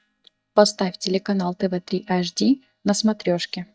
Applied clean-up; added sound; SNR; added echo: neural mask model DeepFilterNet 3.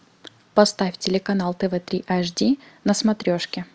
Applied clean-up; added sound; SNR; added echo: none; none; none; none.